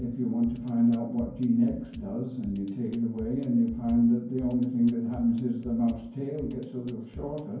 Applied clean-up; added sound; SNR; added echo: none; Drum kit; 19 dB; reverberation time 0.9 s.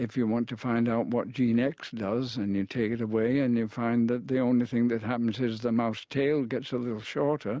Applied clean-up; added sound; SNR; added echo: none; none; none; none.